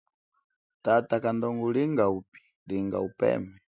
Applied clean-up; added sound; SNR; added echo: none; none; none; none.